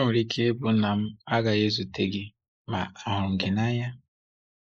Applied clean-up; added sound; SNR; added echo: neural mask model Resemble Enhance denoiser.